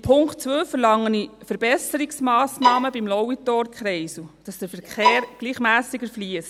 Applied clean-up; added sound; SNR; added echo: none; Bowed string instrument; -1 dB; none.